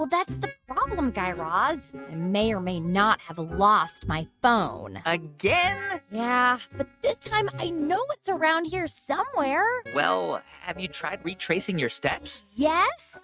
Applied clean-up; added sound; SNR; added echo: neural mask model RNNoise.